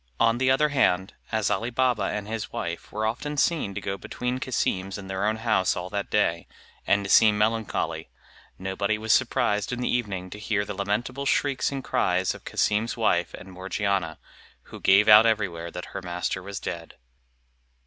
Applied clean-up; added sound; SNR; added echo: none; none; none; none.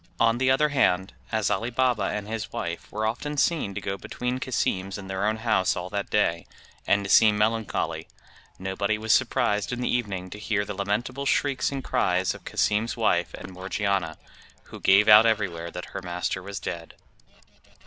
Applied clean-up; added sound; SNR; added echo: neural separator model SepFormer DNS4.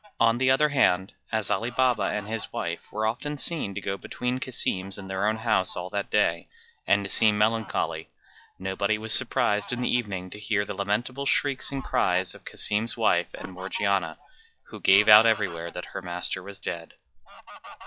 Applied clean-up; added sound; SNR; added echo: classical method log-MMSE.